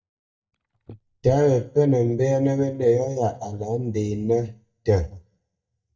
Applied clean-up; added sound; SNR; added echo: neural mask model DeepFilterNet 3.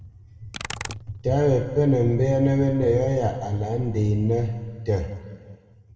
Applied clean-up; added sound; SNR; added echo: none; Computer keyboard; 15 dB; reverberation time 1.6 s.